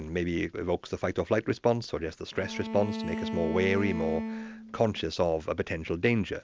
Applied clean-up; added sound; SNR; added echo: none; Bowed string instrument; 6 dB; none.